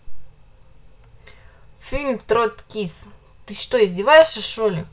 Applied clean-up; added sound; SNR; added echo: none; none; none; none.